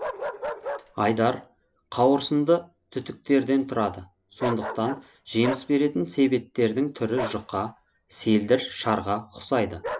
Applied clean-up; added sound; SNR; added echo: none; Bark; 12 dB; none.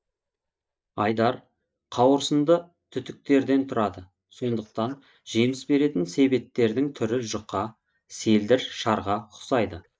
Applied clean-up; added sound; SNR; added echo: neural mask model DeepFilterNet 3.